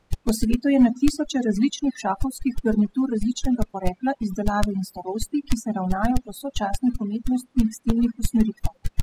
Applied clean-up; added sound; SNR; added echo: classical method spectral subtraction.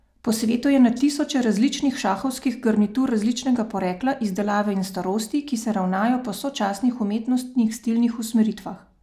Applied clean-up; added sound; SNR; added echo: none; none; none; none.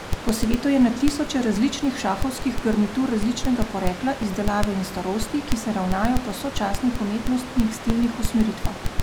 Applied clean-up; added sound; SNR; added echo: none; Crackle; 4 dB; none.